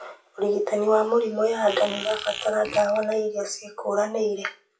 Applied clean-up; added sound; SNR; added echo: classical method WPE with log-MMSE.